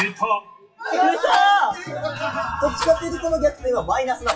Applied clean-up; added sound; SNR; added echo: classical method WPE with log-MMSE.